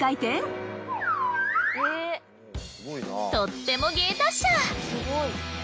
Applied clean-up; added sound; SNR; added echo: none; none; none; none.